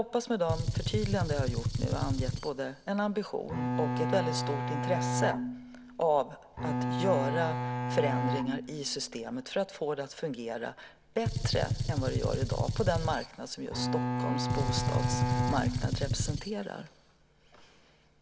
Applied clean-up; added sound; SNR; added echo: none; Bowed string instrument + Gunshot, gunfire; -2 dB; none.